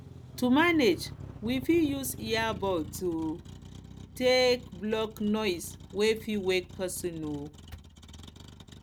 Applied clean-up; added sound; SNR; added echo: none; Motor vehicle (road); 14 dB; none.